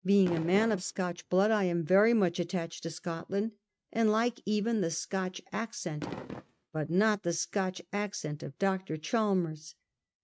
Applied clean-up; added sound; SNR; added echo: neural mask model RNNoise.